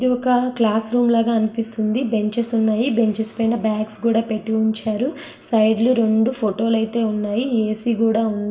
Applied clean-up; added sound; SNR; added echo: none; none; none; reverberation time 0.6 s.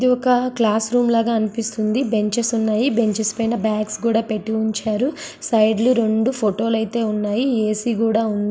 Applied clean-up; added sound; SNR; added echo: none; none; none; none.